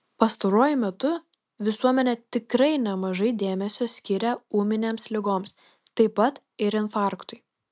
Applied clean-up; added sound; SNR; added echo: none; none; none; none.